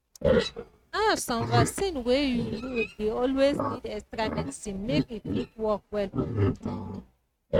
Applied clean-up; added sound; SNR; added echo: neural mask model RNNoise.